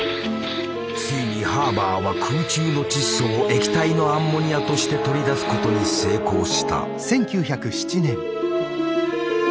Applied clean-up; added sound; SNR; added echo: none; Wind instrument, woodwind instrument; 15 dB; none.